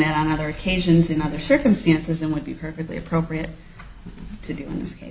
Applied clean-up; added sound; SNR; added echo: none; none; none; none.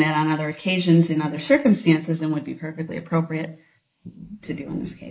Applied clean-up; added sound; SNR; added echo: neural mask model Resemble Enhance denoiser.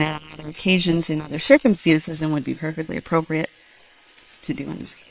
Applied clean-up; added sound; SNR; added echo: neural separator model SepFormer WHAM!.